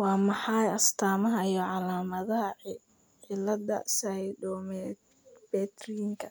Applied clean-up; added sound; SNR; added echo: none; none; none; none.